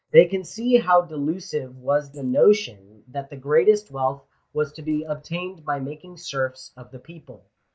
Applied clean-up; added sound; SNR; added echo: neural mask model Resemble Enhance denoiser.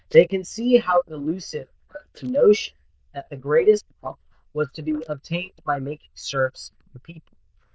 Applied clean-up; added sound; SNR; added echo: neural diffusion model UNIVERSE++.